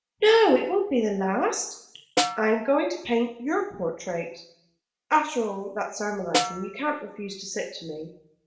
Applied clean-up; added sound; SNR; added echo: none; Snare drum; 4 dB; reverberation time 0.6 s.